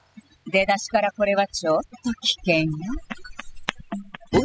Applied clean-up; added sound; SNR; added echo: classical method spectral subtraction.